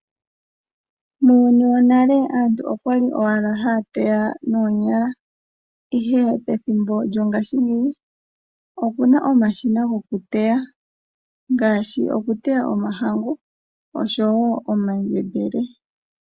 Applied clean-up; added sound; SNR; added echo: none; none; none; none.